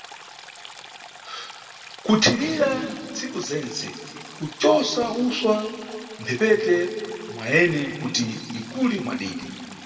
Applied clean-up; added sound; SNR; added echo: none; Stream; 17 dB; reverberation time 2.0 s.